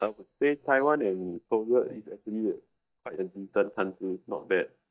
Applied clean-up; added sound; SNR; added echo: neural mask model DeepFilterNet 3.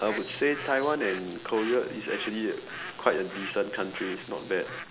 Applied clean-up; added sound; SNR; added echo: none; Bird; 12 dB; none.